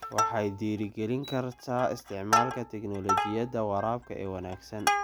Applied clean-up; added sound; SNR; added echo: none; Plucked string instrument; 1 dB; none.